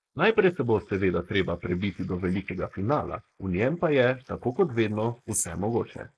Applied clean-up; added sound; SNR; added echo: neural mask model Resemble Enhance denoiser.